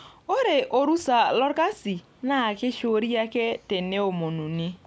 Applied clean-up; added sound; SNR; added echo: none; none; none; none.